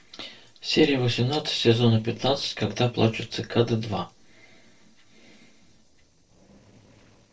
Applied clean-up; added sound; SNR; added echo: neural separator model SepFormer DNS4.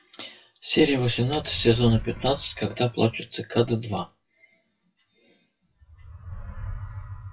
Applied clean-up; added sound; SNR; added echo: classical method WPE with log-MMSE.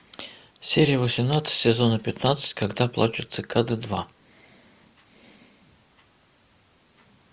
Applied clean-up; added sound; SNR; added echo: none; none; none; none.